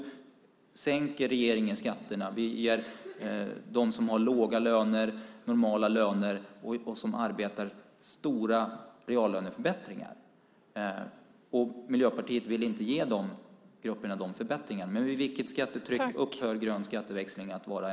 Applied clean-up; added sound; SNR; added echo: none; none; none; none.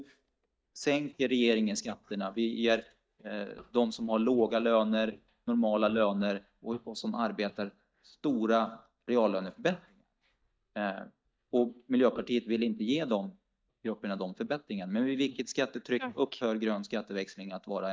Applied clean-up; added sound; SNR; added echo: neural mask model DeepFilterNet 3.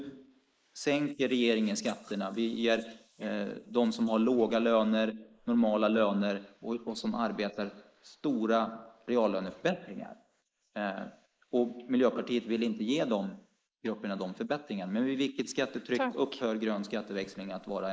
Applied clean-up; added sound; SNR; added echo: neural mask model Resemble Enhance denoiser.